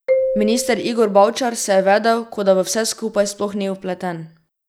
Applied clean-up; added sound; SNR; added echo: none; Marimba, xylophone; 6 dB; none.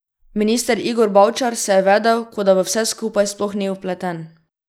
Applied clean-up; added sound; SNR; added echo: neural mask model Resemble Enhance denoiser.